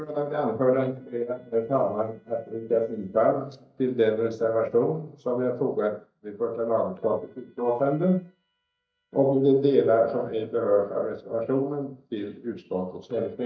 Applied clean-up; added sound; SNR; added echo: neural mask model DeepFilterNet 3.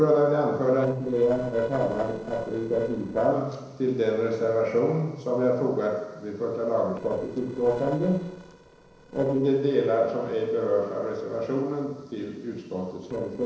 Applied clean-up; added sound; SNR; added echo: neural separator model SepFormer DNS4.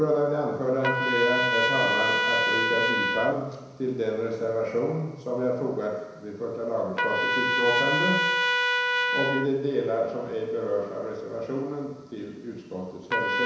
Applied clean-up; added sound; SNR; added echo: none; Trumpet; 0 dB; reverberation time 1.0 s.